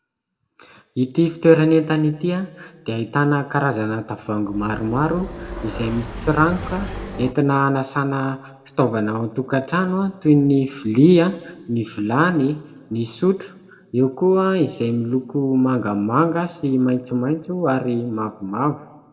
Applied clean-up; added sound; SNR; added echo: none; Motorcycle; 11 dB; reverberation time 1.3 s.